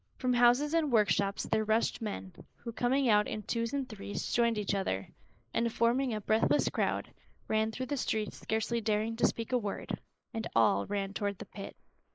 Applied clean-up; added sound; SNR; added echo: neural mask model Resemble Enhance denoiser.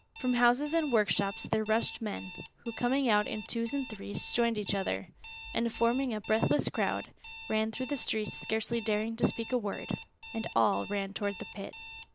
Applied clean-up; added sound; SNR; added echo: none; Alarm; 12 dB; none.